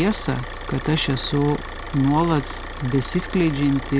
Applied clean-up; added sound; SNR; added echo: none; Idling / Car; 10 dB; none.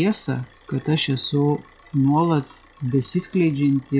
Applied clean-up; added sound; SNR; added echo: classical method log-MMSE.